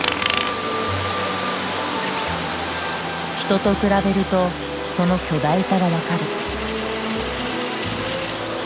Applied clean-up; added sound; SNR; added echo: none; Coin (dropping); 11 dB; none.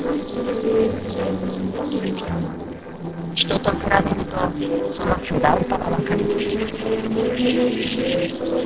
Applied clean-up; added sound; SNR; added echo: neural separator model SepFormer DNS4.